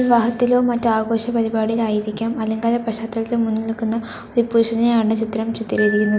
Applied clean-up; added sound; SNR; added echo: none; Piano; 19 dB; none.